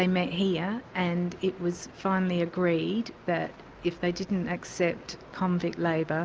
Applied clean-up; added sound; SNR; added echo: none; none; none; none.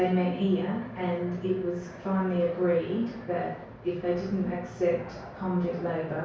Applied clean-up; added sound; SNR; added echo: none; Fixed-wing aircraft, airplane; 18 dB; reverberation time 0.6 s.